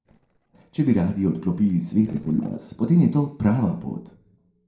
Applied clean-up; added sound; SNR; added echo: neural separator model SepFormer DNS4.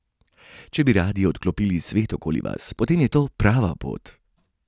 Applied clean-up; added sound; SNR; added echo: none; none; none; none.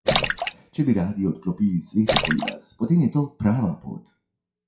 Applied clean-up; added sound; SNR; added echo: classical method WPE with log-MMSE.